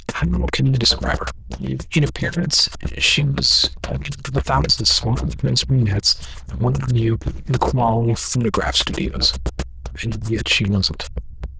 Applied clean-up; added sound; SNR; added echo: neural diffusion model UNIVERSE++.